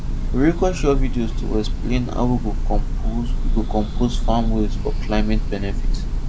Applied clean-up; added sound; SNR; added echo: none; Bird / Breathing; -3 dB; none.